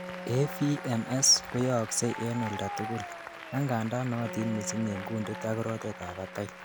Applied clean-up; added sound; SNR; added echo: none; Bowed string instrument + Applause; 10 dB; none.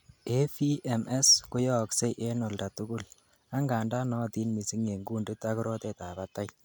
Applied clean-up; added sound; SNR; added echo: none; none; none; none.